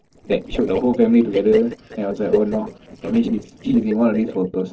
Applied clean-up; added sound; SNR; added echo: neural separator model SepFormer DNS4.